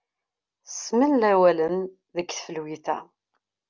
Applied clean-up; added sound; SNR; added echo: none; none; none; none.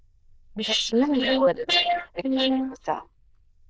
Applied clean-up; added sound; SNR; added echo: neural diffusion model UNIVERSE++.